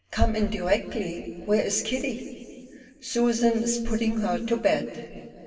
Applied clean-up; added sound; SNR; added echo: none; none; none; reverberation time 2.5 s.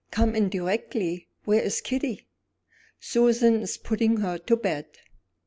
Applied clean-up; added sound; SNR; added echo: none; none; none; none.